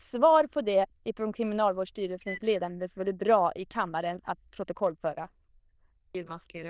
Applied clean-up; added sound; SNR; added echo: neural diffusion model UNIVERSE++.